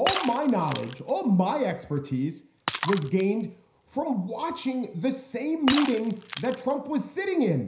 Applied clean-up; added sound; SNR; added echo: none; Shatter; 10 dB; reverberation time 0.5 s.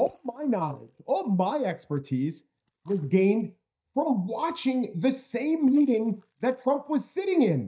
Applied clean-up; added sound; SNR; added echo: neural mask model DeepFilterNet 3.